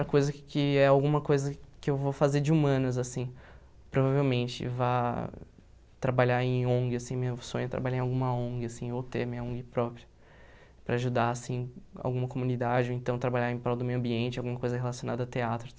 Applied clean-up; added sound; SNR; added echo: none; none; none; none.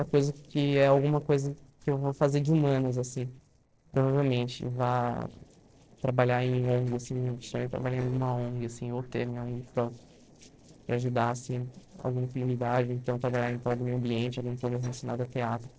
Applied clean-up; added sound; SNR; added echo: neural separator model SepFormer DNS4.